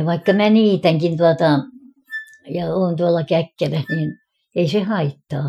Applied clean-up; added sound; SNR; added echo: classical method Wiener filter.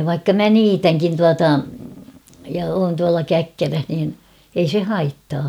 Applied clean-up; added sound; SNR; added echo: none; none; none; none.